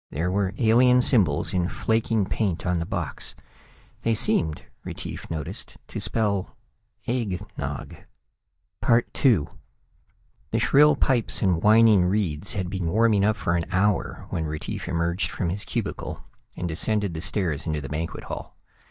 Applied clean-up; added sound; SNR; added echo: neural mask model DeepFilterNet 3.